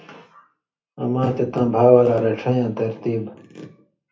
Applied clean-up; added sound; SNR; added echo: none; none; none; reverberation time 0.3 s.